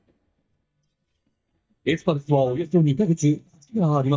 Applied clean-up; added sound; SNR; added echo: neural mask model DeepFilterNet 3.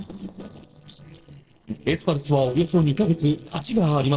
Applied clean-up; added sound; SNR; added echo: neural separator model SepFormer DNS4.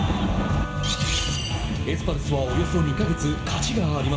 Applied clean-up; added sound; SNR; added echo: none; Wind instrument, woodwind instrument; 16 dB; reverberation time 0.6 s.